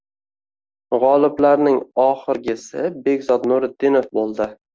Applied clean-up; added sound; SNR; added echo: none; none; none; none.